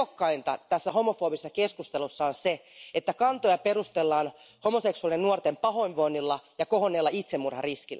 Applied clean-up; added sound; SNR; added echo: none; none; none; none.